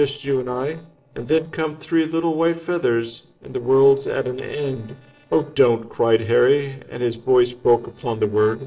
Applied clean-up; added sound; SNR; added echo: neural separator model SepFormer DNS4.